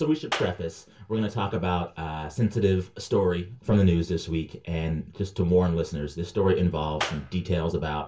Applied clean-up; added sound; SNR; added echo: none; Clapping; 10 dB; reverberation time 0.2 s.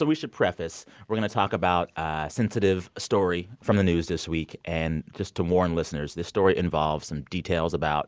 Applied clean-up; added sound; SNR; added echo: none; none; none; none.